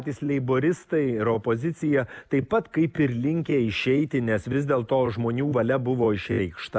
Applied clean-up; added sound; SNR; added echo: none; none; none; none.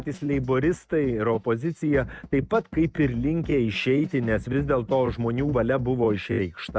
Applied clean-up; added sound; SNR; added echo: neural mask model RNNoise.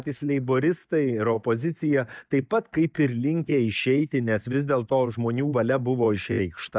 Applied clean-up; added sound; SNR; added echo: neural mask model DeepFilterNet 3.